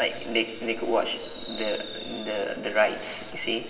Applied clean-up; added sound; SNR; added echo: none; Fireworks; 16 dB; reverberation time 2.4 s.